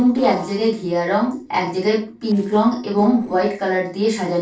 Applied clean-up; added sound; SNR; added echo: neural separator model SepFormer DNS4.